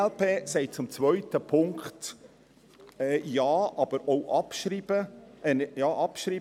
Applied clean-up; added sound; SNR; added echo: none; none; none; none.